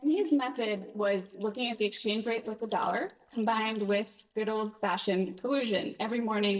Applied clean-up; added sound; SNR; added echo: neural mask model DeepFilterNet 3.